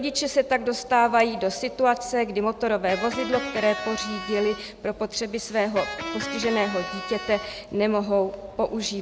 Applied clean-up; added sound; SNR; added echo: none; Electric guitar; 8 dB; none.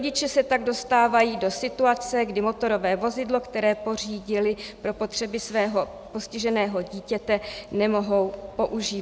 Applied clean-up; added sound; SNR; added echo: none; none; none; none.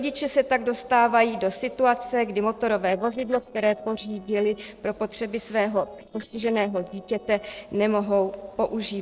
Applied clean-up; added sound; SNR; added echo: neural separator model SepFormer DNS4.